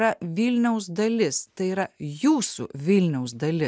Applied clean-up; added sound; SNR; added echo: none; none; none; none.